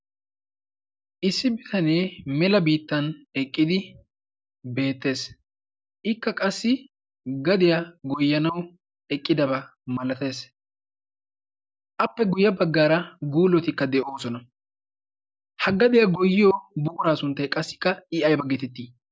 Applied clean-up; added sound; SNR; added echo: none; none; none; none.